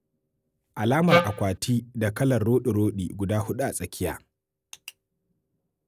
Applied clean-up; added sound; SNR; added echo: none; Wind instrument, woodwind instrument; -4 dB; none.